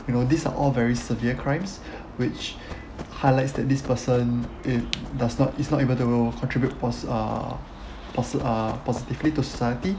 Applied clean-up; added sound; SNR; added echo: none; Run; 18 dB; none.